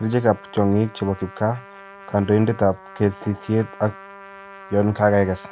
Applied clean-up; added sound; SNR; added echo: none; Trumpet; 20 dB; none.